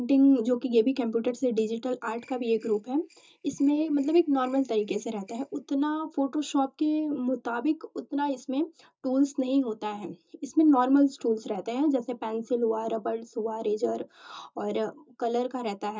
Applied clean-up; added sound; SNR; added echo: neural mask model DeepFilterNet 3.